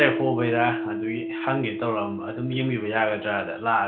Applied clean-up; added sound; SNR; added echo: none; Piano; 6 dB; reverberation time 0.4 s.